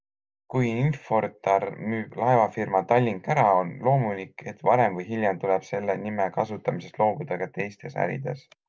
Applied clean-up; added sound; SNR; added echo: none; none; none; none.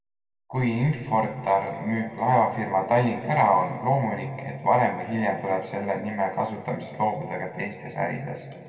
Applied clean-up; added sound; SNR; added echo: none; none; none; reverberation time 2.0 s.